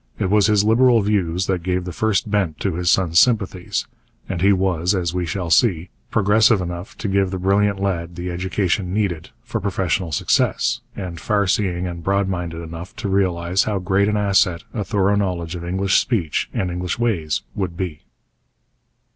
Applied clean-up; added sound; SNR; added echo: none; none; none; none.